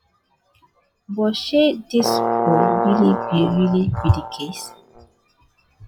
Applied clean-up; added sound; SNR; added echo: classical method log-MMSE.